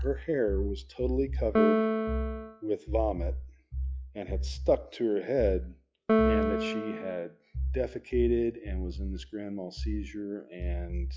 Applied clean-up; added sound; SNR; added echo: classical method log-MMSE.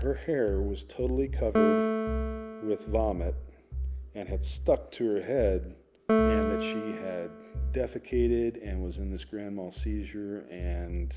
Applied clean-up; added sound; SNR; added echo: none; Piano; 2 dB; none.